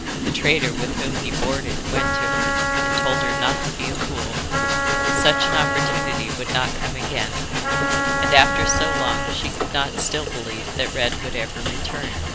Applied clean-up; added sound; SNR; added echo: none; Train + Wind instrument, woodwind instrument; -3 dB; none.